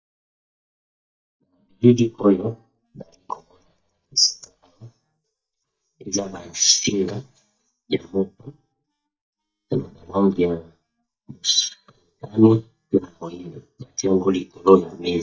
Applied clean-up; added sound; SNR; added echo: neural mask model DeepFilterNet 3.